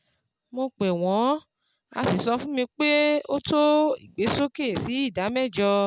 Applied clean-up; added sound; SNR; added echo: none; none; none; none.